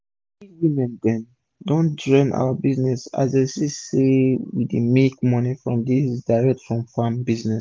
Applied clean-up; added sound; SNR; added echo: none; none; none; none.